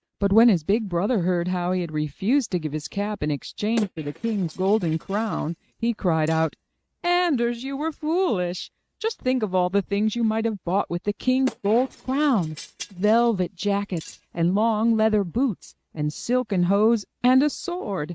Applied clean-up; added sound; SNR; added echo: neural mask model RNNoise.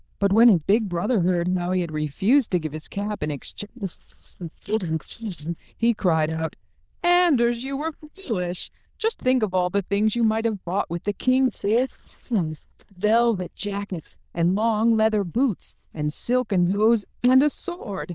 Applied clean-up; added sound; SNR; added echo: neural diffusion model UNIVERSE++.